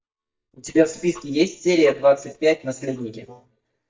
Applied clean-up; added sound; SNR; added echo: neural mask model DeepFilterNet 3.